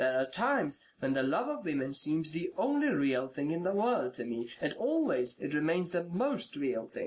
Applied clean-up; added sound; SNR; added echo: neural mask model Resemble Enhance denoiser.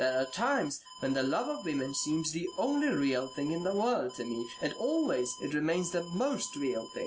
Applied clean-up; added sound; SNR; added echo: none; Alarm; 17 dB; none.